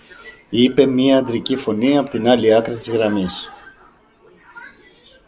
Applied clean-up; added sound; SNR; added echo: none; none; none; none.